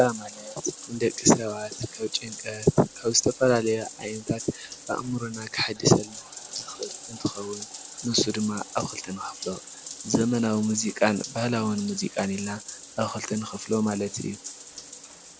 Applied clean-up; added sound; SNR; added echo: none; Bathtub (filling or washing); 14 dB; none.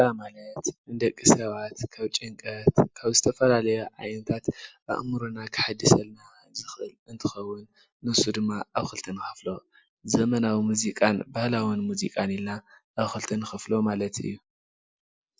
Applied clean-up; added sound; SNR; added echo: none; none; none; none.